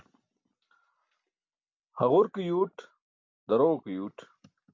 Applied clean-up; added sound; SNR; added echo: none; none; none; none.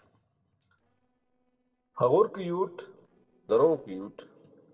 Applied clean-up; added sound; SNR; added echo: neural separator model SepFormer DNS4.